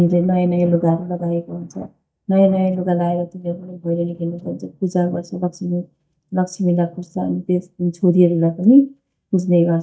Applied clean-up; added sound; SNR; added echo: neural mask model DeepFilterNet 3.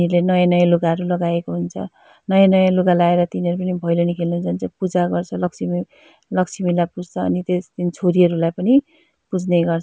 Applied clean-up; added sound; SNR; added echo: none; none; none; none.